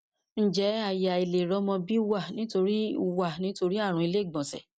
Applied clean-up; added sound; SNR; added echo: none; none; none; none.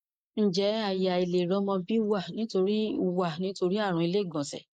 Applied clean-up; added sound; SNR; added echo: neural mask model Resemble Enhance denoiser.